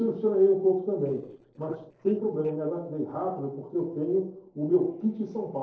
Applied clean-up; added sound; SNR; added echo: neural separator model SepFormer DNS4.